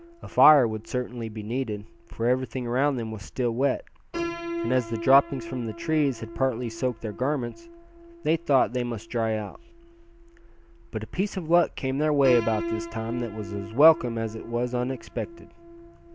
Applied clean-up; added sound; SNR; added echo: none; Piano; 13 dB; none.